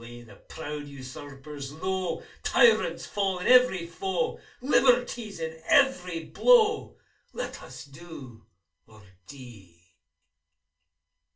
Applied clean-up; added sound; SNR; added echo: none; none; none; reverberation time 0.2 s.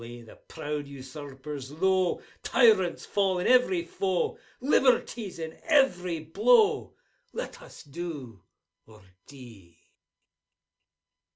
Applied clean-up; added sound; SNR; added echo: none; none; none; none.